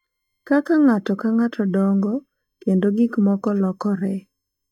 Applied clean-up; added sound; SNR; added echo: neural mask model DeepFilterNet 3.